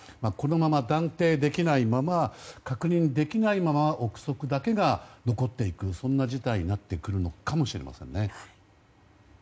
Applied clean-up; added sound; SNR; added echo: none; none; none; none.